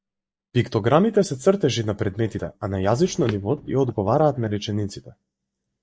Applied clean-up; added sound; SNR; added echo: neural mask model DeepFilterNet 3.